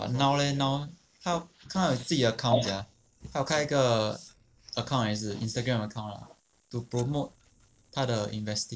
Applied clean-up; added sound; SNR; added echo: neural mask model Resemble Enhance denoiser.